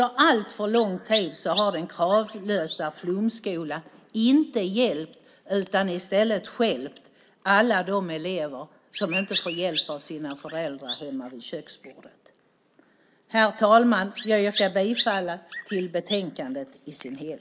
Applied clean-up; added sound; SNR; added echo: neural mask model Resemble Enhance denoiser.